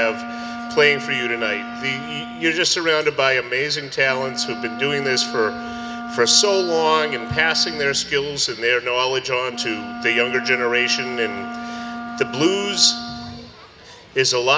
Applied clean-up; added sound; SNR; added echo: none; Wind instrument, woodwind instrument; 11 dB; none.